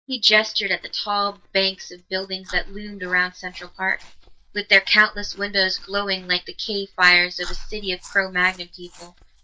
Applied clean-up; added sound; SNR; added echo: neural mask model DeepFilterNet 3.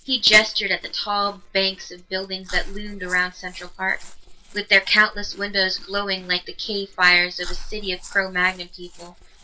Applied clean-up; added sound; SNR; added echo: neural separator model SepFormer DNS4.